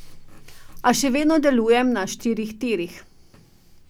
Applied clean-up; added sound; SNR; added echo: none; none; none; none.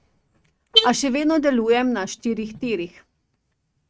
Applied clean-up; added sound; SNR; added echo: neural mask model RNNoise.